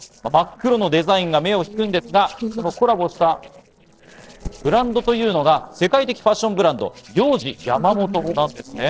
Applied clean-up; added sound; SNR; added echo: neural separator model SepFormer DNS4.